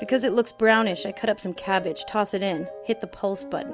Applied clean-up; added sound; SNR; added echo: none; none; none; none.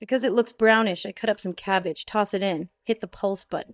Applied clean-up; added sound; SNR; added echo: neural mask model DeepFilterNet 3.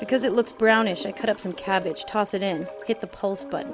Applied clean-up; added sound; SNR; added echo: none; Toilet flush / Gurgling; 20 dB; none.